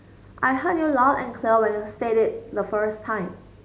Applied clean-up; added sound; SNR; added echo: none; none; none; none.